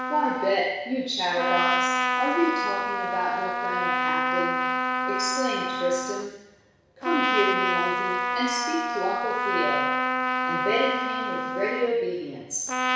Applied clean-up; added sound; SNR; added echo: none; Trumpet; -2 dB; reverberation time 1.1 s.